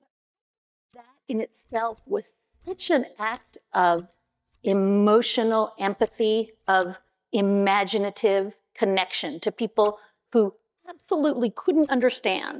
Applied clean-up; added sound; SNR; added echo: neural mask model DeepFilterNet 3.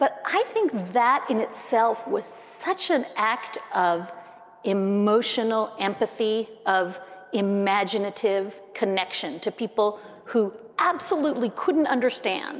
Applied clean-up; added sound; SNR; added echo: none; none; none; none.